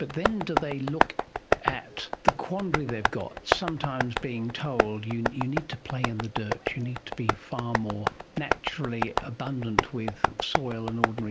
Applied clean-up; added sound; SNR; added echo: none; Tap; -2 dB; none.